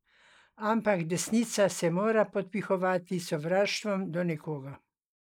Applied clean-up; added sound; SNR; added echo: neural mask model Resemble Enhance denoiser.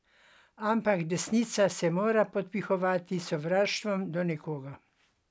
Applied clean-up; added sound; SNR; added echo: none; none; none; none.